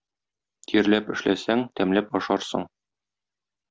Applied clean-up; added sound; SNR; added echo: none; none; none; none.